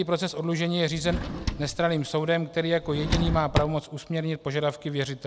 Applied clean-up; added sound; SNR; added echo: none; Drawer open or close; 4 dB; none.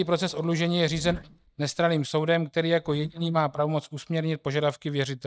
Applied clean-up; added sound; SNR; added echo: neural mask model DeepFilterNet 3.